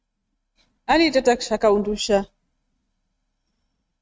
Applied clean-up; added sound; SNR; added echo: neural mask model RNNoise.